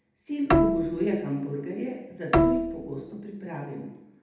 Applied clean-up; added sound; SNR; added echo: none; Bowed string instrument; -5 dB; reverberation time 0.8 s.